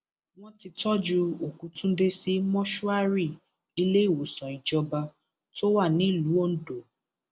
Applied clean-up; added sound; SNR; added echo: none; none; none; none.